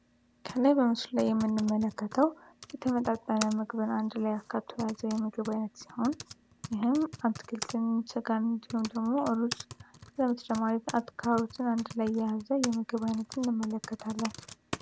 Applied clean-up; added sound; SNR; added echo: none; Typing; 15 dB; none.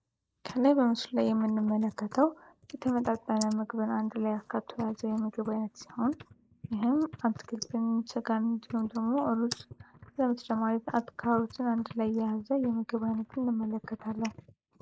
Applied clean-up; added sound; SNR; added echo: neural mask model Resemble Enhance denoiser.